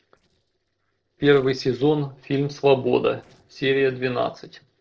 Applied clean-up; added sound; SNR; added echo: neural separator model SepFormer DNS4.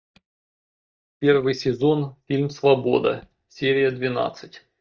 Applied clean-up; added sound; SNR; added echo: neural mask model DeepFilterNet 3.